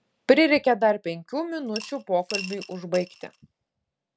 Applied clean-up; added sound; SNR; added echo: none; Coin (dropping) / Glass; 14 dB; none.